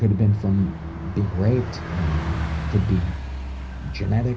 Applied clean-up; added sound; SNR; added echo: none; Bus; 6 dB; reverberation time 0.4 s.